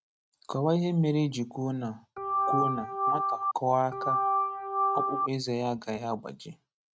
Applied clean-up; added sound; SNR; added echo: neural mask model RNNoise.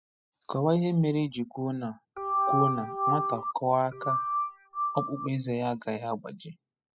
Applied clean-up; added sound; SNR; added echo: classical method spectral subtraction.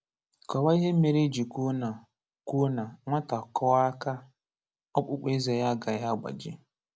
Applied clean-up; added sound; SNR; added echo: none; none; none; none.